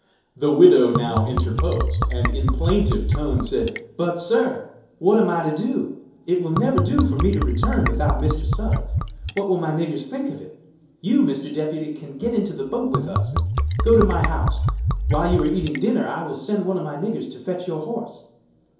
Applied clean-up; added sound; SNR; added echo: none; Liquid; 0 dB; reverberation time 2.8 s.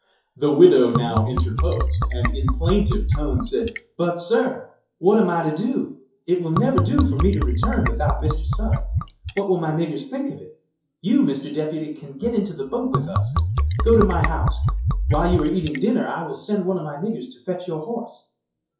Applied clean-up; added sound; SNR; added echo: classical method WPE with log-MMSE.